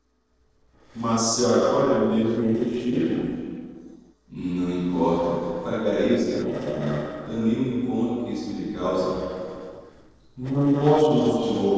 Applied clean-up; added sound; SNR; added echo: neural separator model SepFormer DNS4.